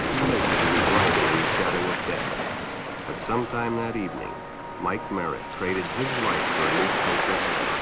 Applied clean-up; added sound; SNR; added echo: none; Waves, surf; -3 dB; none.